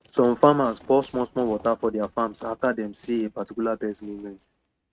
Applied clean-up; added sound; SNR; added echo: neural mask model RNNoise.